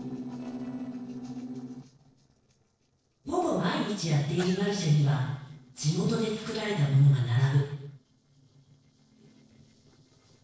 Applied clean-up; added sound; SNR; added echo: neural separator model SepFormer DNS4.